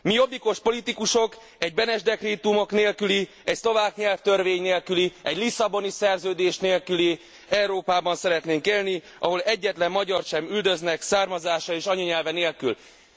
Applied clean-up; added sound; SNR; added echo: none; none; none; none.